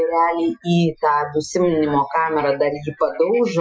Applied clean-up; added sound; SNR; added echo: classical method Wiener filter.